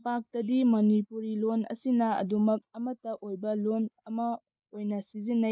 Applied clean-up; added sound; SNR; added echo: neural mask model Resemble Enhance denoiser.